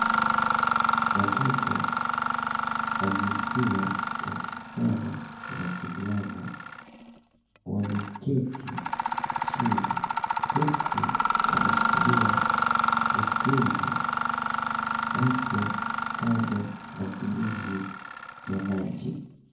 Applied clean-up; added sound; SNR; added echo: none; Mechanisms; -4 dB; reverberation time 0.9 s.